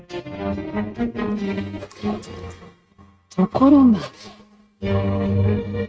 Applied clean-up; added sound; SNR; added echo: neural mask model RNNoise.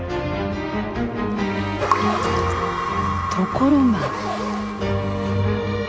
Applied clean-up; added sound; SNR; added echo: none; Zipper (clothing); 13 dB; none.